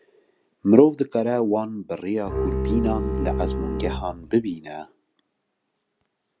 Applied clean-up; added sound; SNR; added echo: none; Bowed string instrument; 2 dB; none.